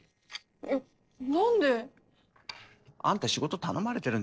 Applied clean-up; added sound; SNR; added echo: neural separator model SepFormer DNS4.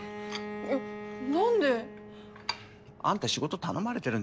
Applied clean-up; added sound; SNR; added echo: none; Bowed string instrument; 11 dB; none.